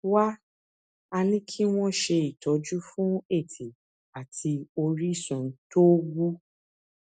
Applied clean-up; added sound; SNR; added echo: none; none; none; none.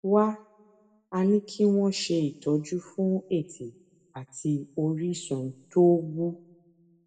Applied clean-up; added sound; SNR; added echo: none; none; none; reverberation time 0.7 s.